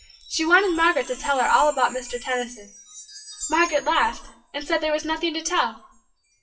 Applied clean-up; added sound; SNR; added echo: classical method WPE with log-MMSE.